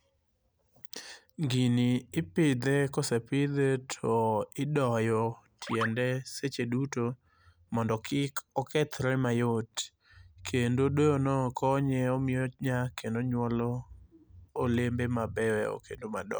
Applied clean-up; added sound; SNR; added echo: none; none; none; none.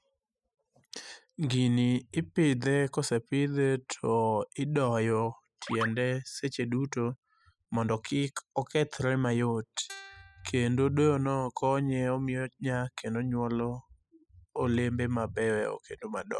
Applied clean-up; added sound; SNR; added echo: classical method spectral subtraction.